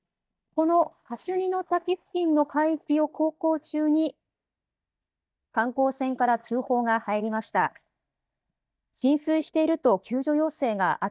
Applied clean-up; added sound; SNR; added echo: neural mask model DeepFilterNet 3.